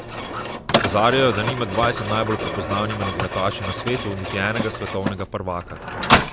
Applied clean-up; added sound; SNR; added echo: none; Mechanisms; 1 dB; none.